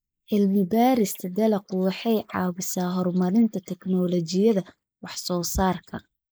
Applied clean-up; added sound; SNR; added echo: neural mask model Resemble Enhance denoiser.